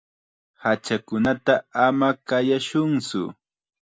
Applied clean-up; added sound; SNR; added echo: none; none; none; none.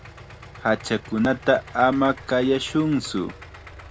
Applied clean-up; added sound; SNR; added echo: none; Idling; 18 dB; none.